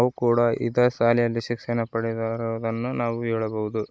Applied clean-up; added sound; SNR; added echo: neural mask model Resemble Enhance denoiser.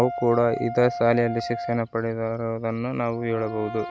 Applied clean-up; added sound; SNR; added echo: none; Brass instrument; 10 dB; none.